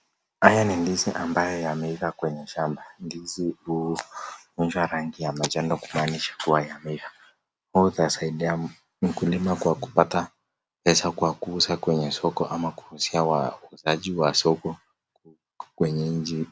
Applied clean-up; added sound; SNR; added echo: none; none; none; none.